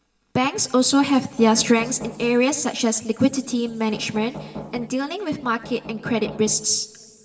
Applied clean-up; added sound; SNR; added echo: none; Knock; 15 dB; reverberation time 2.3 s.